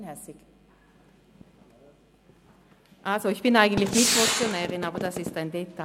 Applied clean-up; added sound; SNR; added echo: none; Gunshot, gunfire; -1 dB; none.